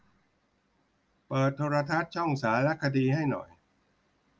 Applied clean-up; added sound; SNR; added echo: none; none; none; none.